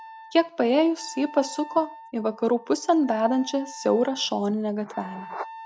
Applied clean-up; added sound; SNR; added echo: none; Wind instrument, woodwind instrument; 18 dB; none.